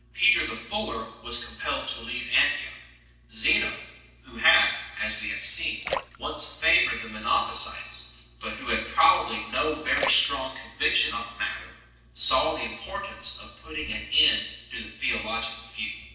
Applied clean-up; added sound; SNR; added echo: neural separator model SepFormer DNS4.